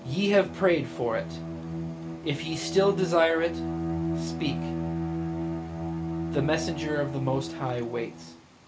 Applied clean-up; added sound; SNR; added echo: none; Bowed string instrument; 4 dB; none.